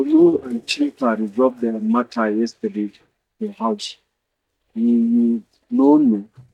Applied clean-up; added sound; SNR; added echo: neural mask model DeepFilterNet 3.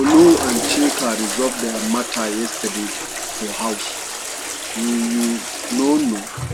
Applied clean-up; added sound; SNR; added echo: none; Toilet flush; 5 dB; none.